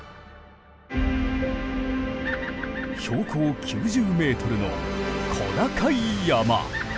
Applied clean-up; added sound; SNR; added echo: none; Bird vocalization, bird call, bird song; 16 dB; none.